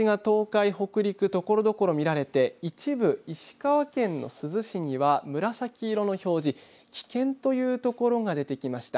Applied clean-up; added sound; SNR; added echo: none; none; none; none.